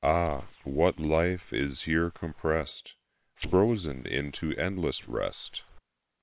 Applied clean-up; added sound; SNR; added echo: neural separator model SepFormer WHAM!.